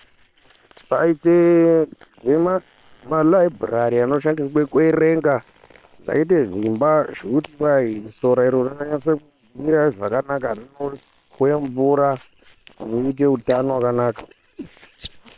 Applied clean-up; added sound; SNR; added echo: neural separator model SepFormer WHAM!.